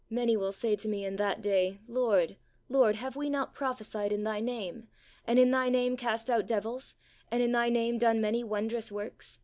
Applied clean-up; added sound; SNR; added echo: none; none; none; none.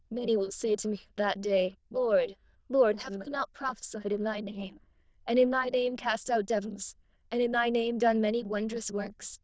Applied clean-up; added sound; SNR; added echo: neural diffusion model UNIVERSE++.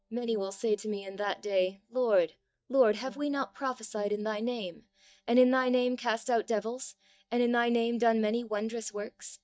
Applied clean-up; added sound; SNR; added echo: neural mask model DeepFilterNet 3.